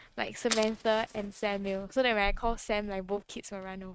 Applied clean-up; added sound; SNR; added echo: neural mask model RNNoise.